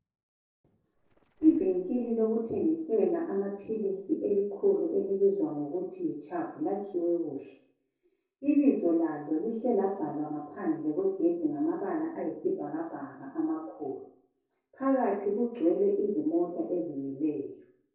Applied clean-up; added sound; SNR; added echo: neural separator model SepFormer DNS4.